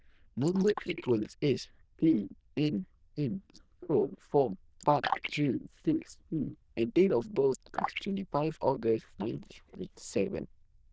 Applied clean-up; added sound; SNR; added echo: neural diffusion model UNIVERSE++.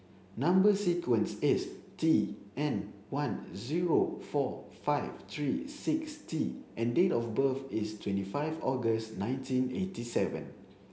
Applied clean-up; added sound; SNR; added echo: none; none; none; none.